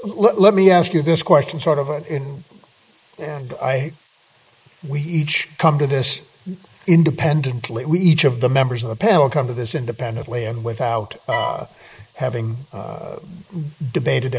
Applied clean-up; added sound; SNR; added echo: neural mask model Resemble Enhance denoiser.